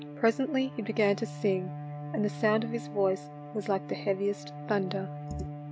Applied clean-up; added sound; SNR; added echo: none; Bowed string instrument; 10 dB; none.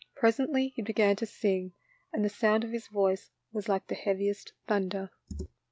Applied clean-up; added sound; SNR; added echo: none; none; none; none.